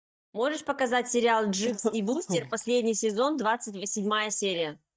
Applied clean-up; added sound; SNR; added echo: neural mask model DeepFilterNet 3.